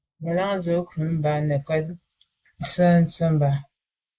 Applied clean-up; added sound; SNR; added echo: neural mask model Resemble Enhance denoiser.